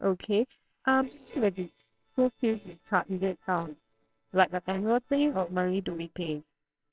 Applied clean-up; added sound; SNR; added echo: neural separator model SepFormer WHAMR!.